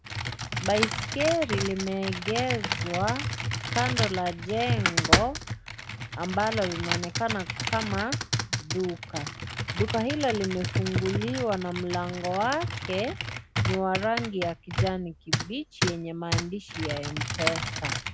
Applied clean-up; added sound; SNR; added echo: none; Computer keyboard; 0 dB; none.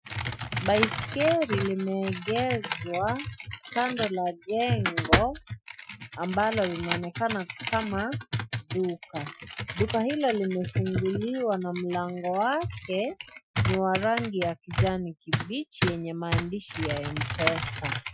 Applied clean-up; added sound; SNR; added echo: classical method Wiener filter.